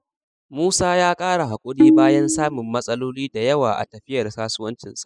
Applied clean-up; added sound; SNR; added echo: classical method spectral subtraction.